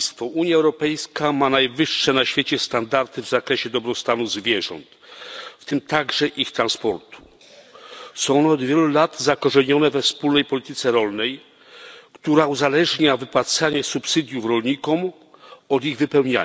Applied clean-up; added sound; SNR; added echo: none; none; none; none.